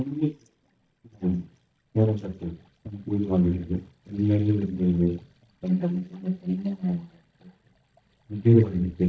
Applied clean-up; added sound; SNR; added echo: neural mask model DeepFilterNet 3.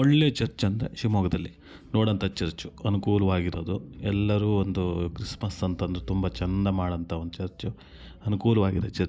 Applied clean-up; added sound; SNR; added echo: none; none; none; none.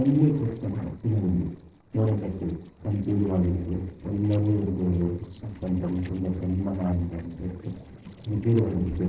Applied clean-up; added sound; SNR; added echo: neural separator model SepFormer DNS4.